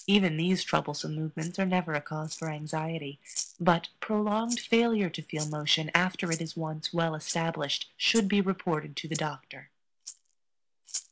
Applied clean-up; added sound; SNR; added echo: none; Rattle (instrument); 16 dB; none.